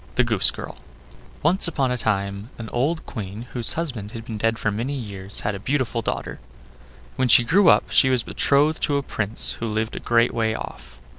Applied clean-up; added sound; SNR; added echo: none; none; none; none.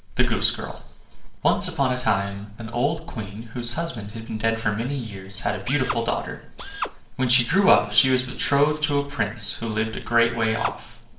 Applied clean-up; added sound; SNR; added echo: neural separator model SepFormer DNS4.